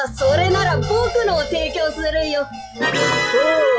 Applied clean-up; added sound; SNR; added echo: classical method log-MMSE.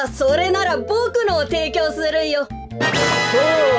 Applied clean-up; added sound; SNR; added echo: none; none; none; none.